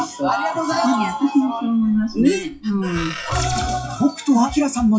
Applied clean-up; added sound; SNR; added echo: classical method WPE with log-MMSE.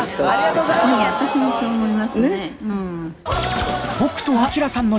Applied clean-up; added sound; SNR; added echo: none; none; none; none.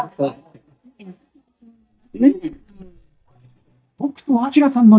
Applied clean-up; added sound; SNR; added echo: neural mask model DeepFilterNet 3.